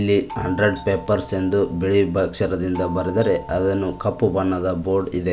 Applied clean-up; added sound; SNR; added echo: none; Doorbell; 17 dB; none.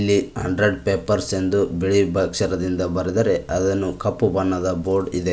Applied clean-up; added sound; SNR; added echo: none; none; none; none.